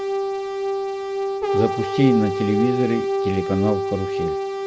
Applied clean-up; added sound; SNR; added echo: none; Brass instrument; -1 dB; none.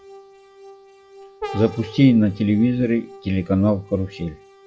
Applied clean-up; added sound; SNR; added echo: classical method log-MMSE.